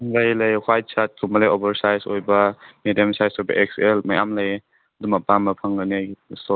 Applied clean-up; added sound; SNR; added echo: none; none; none; none.